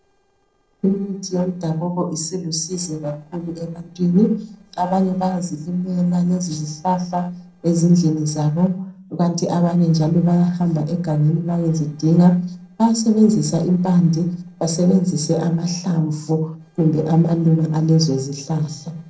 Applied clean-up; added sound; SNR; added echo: neural separator model SepFormer DNS4.